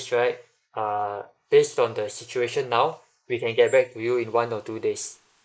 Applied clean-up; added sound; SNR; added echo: neural mask model Resemble Enhance denoiser.